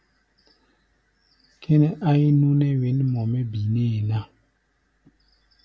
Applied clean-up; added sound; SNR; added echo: none; none; none; none.